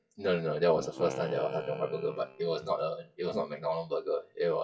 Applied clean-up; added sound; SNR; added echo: classical method WPE with log-MMSE.